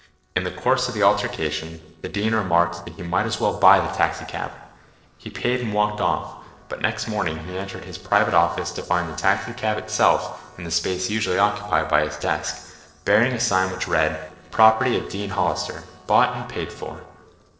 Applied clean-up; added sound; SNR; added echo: neural separator model SepFormer DNS4.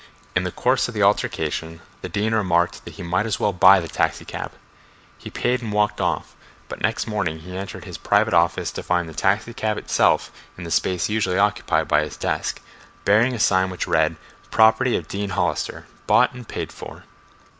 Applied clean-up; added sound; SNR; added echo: none; none; none; none.